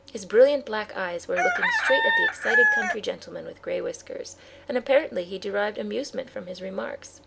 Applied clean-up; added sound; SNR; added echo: none; Chicken, rooster; -2 dB; none.